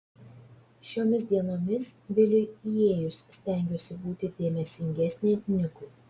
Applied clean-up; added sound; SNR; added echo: none; none; none; none.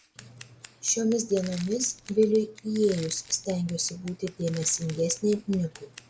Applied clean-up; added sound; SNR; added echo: none; Crushing + Scissors; 20 dB; none.